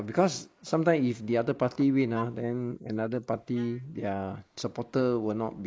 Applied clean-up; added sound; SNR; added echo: neural mask model Resemble Enhance denoiser.